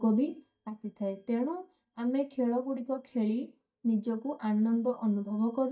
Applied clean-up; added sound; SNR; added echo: neural mask model DeepFilterNet 3.